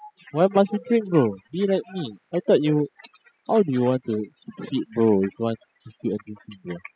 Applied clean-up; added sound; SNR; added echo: classical method spectral subtraction.